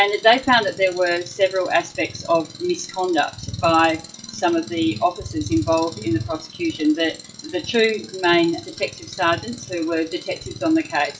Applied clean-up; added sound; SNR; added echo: classical method WPE with log-MMSE.